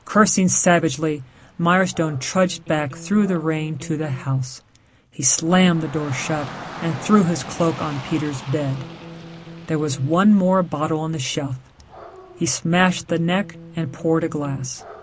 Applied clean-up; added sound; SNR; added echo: none; Rain / Dog + Electric guitar; 17 dB; none.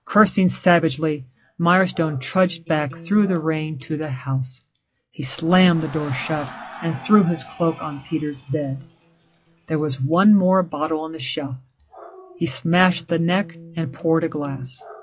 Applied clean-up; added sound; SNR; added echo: classical method log-MMSE.